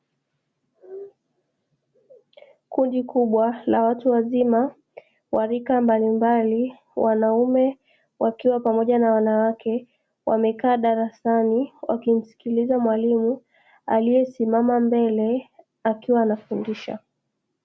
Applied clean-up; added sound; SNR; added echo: none; none; none; none.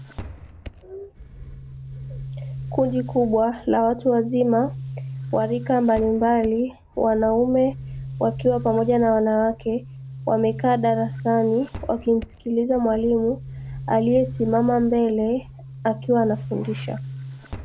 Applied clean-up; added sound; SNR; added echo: none; Boom; 12 dB; none.